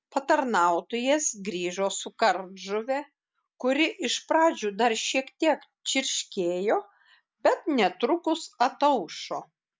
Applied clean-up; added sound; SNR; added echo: none; none; none; none.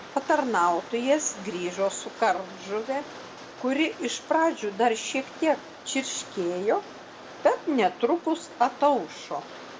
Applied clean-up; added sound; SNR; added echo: none; Rain; 16 dB; reverberation time 1.1 s.